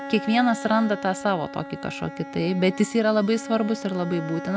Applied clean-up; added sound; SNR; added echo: none; Bowed string instrument; 12 dB; none.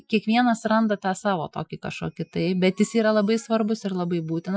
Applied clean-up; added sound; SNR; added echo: classical method Wiener filter.